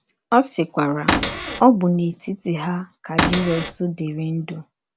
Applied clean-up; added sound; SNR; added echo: none; Cupboard open or close / Door; 1 dB; none.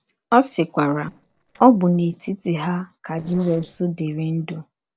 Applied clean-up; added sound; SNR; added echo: neural separator model SepFormer DNS4.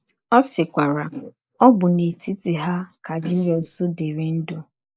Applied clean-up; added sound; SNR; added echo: neural mask model Resemble Enhance denoiser.